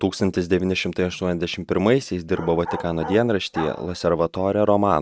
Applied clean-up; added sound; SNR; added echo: neural mask model RNNoise.